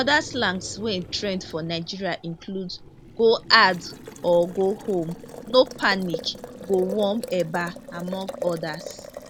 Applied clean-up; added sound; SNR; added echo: none; Boiling; 14 dB; none.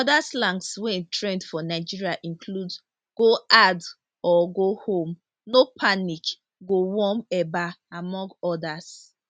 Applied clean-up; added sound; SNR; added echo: none; none; none; none.